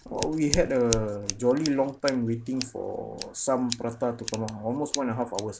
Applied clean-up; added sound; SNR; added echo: none; Scissors; 9 dB; none.